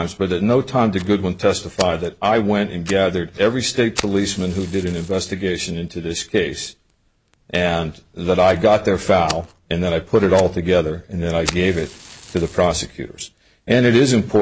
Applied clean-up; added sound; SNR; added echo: none; Fire; 19 dB; none.